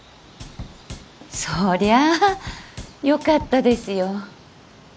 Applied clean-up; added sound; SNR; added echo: none; Drum / Drum kit; 16 dB; none.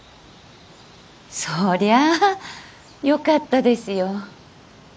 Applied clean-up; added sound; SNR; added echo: none; none; none; none.